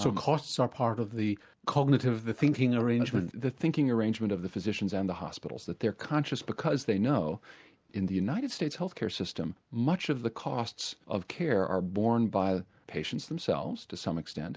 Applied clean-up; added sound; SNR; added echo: none; none; none; none.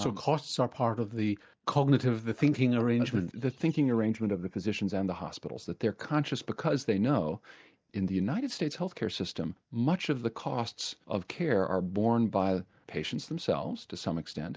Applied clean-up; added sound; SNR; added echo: neural mask model DeepFilterNet 3.